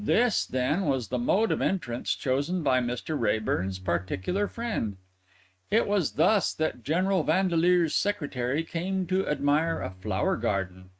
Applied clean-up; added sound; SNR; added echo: neural mask model RNNoise.